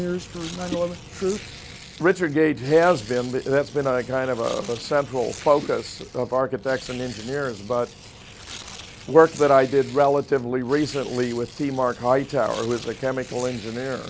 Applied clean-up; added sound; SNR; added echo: none; Tearing; 19 dB; none.